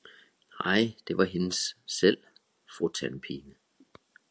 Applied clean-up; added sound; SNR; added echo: none; none; none; none.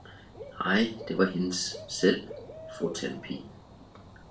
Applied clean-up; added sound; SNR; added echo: none; Bird / Dog; 14 dB; reverberation time 0.3 s.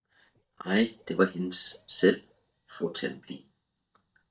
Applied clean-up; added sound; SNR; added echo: neural mask model DeepFilterNet 3.